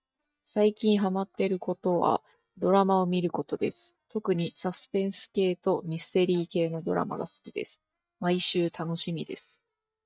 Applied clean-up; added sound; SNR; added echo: neural mask model DeepFilterNet 3.